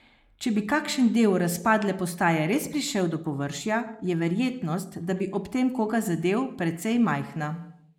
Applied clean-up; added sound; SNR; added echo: neural mask model Resemble Enhance denoiser.